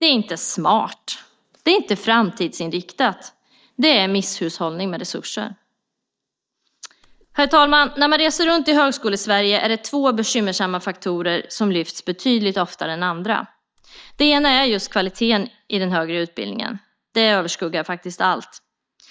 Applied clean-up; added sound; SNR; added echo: neural mask model DeepFilterNet 3.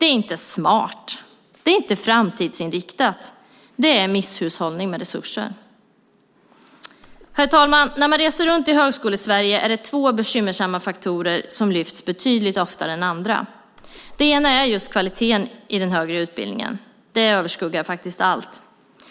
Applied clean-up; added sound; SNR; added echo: none; Splash, splatter; 16 dB; none.